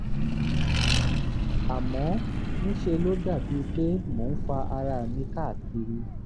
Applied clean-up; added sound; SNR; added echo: none; Accelerating, revving, vroom; -5 dB; none.